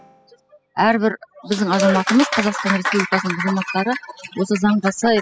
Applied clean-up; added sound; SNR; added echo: classical method spectral subtraction.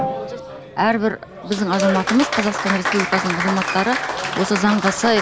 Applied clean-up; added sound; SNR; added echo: none; Applause; 4 dB; none.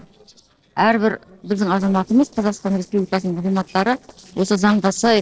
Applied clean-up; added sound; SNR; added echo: neural separator model SepFormer DNS4.